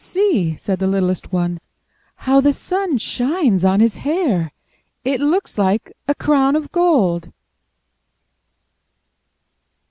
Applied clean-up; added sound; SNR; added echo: none; none; none; none.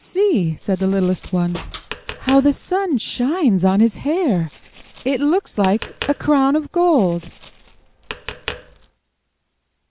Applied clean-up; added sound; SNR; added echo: none; Tap + Slam; 16 dB; none.